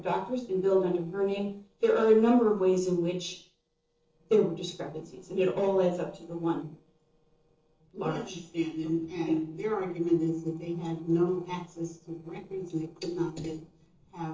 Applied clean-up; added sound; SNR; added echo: neural separator model SepFormer DNS4.